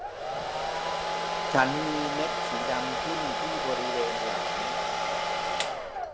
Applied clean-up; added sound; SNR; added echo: none; Domestic sounds, home sounds; -4 dB; none.